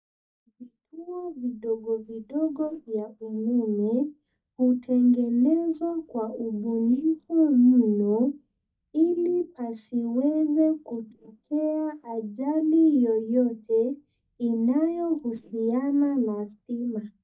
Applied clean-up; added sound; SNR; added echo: neural mask model DeepFilterNet 3.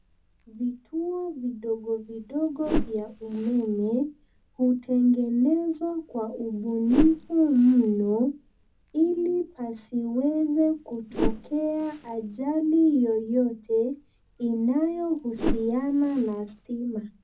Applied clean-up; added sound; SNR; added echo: none; Whoosh, swoosh, swish; 10 dB; reverberation time 0.4 s.